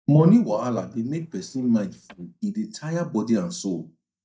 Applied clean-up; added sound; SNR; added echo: neural mask model DeepFilterNet 3.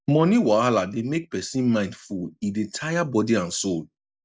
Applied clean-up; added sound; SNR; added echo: none; none; none; none.